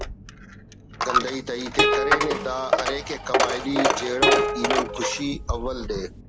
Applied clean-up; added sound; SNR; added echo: none; Coin (dropping) + Plucked string instrument; -5 dB; none.